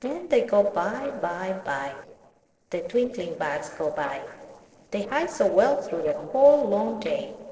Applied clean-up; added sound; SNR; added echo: neural separator model SepFormer DNS4.